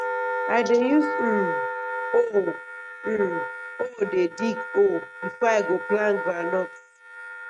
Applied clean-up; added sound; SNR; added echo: neural mask model RNNoise.